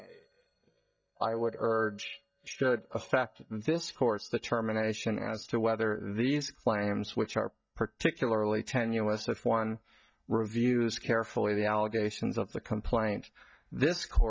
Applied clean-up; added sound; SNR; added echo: neural mask model DeepFilterNet 3.